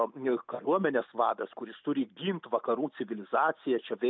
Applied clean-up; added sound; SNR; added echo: none; none; none; none.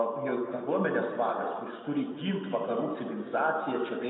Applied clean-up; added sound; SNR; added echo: none; none; none; reverberation time 2.2 s.